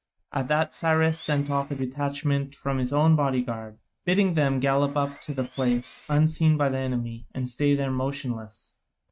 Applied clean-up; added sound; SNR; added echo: neural mask model RNNoise.